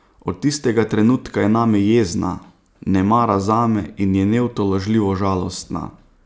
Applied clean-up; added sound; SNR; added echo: none; none; none; none.